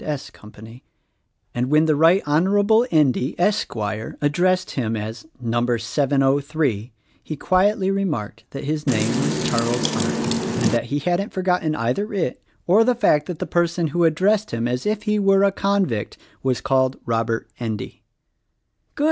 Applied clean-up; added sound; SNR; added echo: none; Wind; 1 dB; none.